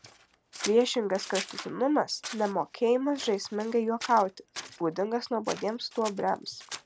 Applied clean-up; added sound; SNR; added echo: none; Scissors; 15 dB; none.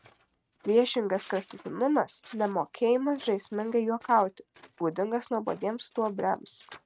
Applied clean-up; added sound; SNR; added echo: neural mask model RNNoise.